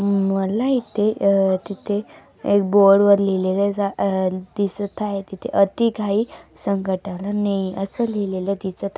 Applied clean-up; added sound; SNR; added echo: none; none; none; none.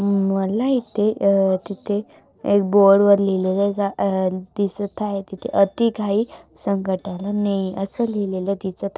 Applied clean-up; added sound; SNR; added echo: neural separator model SepFormer DNS4.